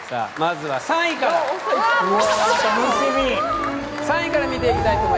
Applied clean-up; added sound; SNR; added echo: none; Applause; 13 dB; none.